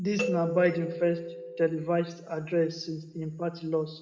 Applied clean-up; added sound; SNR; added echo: none; Doorbell; 7 dB; reverberation time 0.6 s.